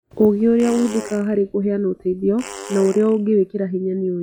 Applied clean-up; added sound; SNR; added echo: classical method log-MMSE.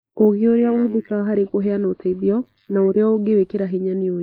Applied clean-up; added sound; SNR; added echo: neural mask model Resemble Enhance denoiser.